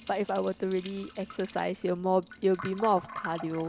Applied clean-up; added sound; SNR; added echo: none; Liquid; 15 dB; none.